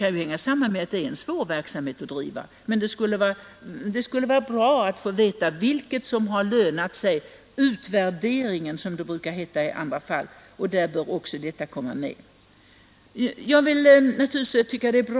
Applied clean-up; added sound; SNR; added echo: none; none; none; none.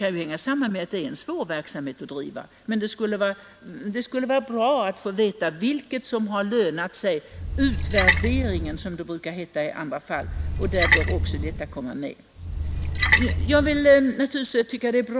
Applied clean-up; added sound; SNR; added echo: none; Splash, splatter; 0 dB; none.